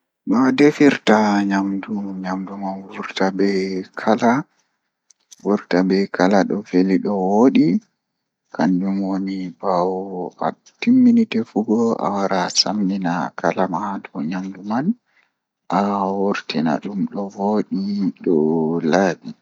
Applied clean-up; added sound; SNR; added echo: none; none; none; none.